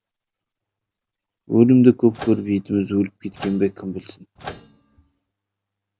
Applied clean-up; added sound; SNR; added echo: none; Microwave oven; 18 dB; none.